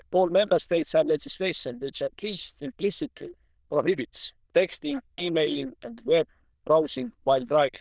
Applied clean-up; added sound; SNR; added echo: neural diffusion model UNIVERSE++.